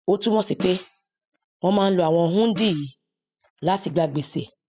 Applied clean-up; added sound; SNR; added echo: classical method spectral subtraction.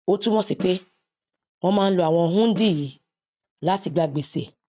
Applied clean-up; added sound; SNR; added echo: neural mask model RNNoise.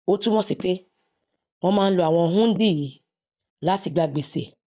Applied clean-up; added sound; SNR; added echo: neural mask model DeepFilterNet 3.